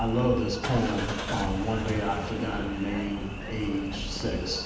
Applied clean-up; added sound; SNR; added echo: none; Engine starting / Car; 5 dB; reverberation time 1.0 s.